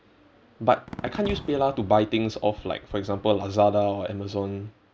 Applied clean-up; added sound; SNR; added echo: none; Fireworks; 18 dB; none.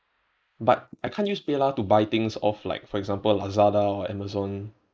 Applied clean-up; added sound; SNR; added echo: neural mask model Resemble Enhance denoiser.